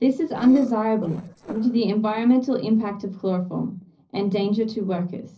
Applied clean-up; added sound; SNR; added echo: neural separator model SepFormer DNS4.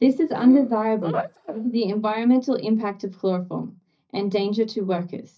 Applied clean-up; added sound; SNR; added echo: neural mask model DeepFilterNet 3.